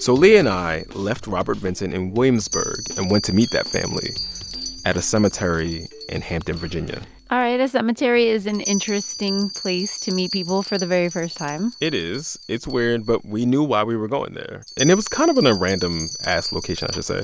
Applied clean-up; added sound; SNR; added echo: none; Bell; 12 dB; none.